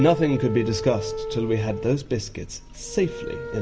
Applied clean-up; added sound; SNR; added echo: none; none; none; none.